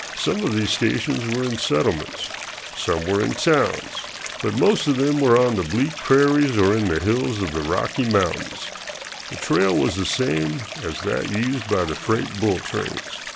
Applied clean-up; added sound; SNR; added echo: none; Stream; 11 dB; none.